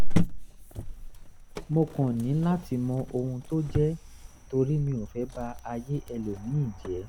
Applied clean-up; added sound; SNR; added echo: none; Cricket; -1 dB; none.